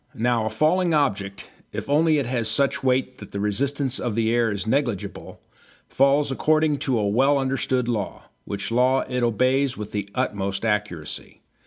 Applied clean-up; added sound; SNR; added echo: none; none; none; none.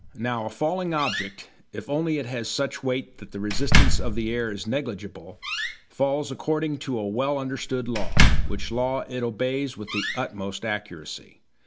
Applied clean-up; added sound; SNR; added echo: none; Slam; -3 dB; none.